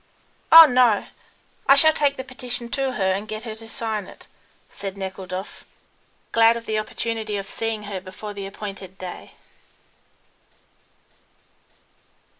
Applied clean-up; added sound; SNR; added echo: none; none; none; none.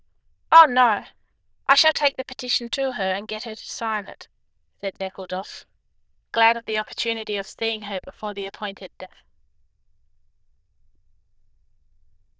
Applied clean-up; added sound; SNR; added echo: neural diffusion model UNIVERSE++.